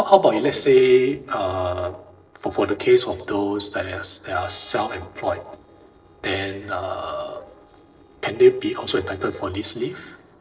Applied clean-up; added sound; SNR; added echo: neural separator model SepFormer DNS4.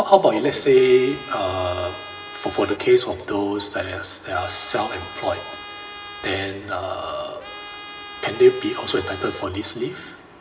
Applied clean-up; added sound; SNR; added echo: none; Trumpet; 15 dB; reverberation time 1.9 s.